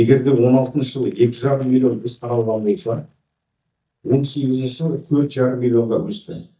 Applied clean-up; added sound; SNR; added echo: neural mask model DeepFilterNet 3.